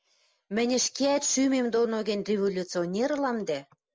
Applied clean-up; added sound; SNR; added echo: none; none; none; none.